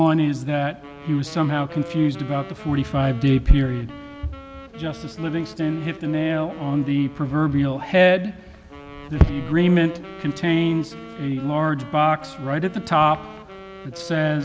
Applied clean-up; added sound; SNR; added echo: none; Wind instrument, woodwind instrument; 17 dB; none.